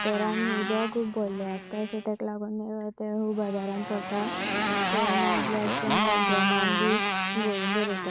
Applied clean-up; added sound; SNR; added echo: none; Motorcycle; -1 dB; none.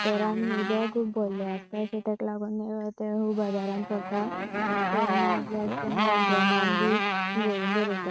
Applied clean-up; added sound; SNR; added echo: neural mask model RNNoise.